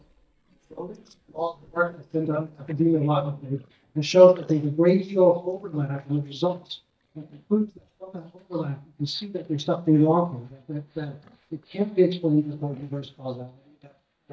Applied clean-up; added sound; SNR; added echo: neural mask model DeepFilterNet 3.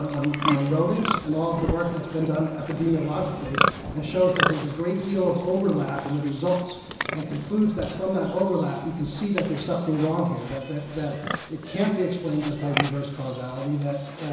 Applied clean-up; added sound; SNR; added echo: none; Livestock, farm animals, working animals; 6 dB; reverberation time 1.0 s.